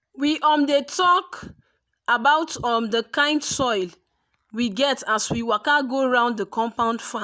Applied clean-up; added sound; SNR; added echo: none; none; none; none.